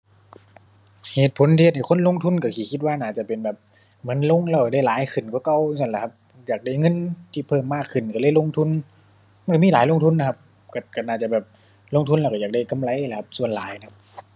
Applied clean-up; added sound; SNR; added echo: none; none; none; none.